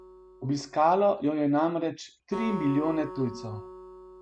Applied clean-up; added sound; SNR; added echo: none; Acoustic guitar; 14 dB; none.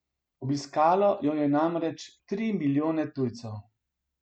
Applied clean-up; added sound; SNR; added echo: none; none; none; none.